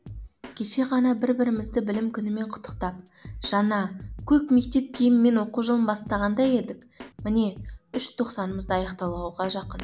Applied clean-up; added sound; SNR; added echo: none; Drum kit; 17 dB; none.